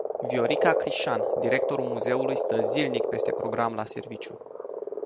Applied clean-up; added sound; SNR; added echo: none; Frog; -2 dB; none.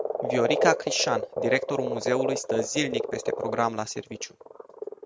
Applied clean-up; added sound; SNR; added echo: neural mask model RNNoise.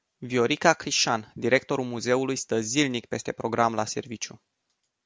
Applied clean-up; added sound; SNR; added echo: none; none; none; none.